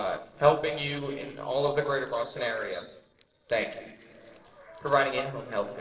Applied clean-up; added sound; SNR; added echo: neural separator model SepFormer DNS4.